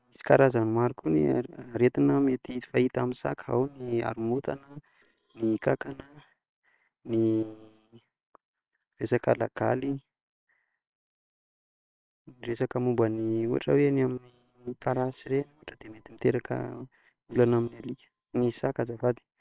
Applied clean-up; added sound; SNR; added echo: neural separator model SepFormer WHAM!.